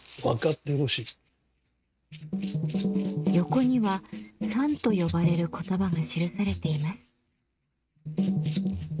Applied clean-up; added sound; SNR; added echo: neural mask model RNNoise.